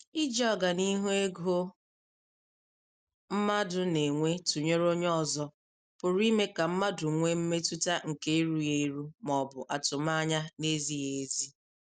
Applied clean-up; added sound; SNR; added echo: none; none; none; none.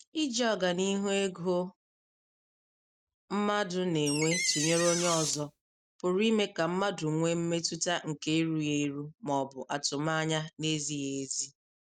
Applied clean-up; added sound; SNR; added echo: none; Door; 2 dB; none.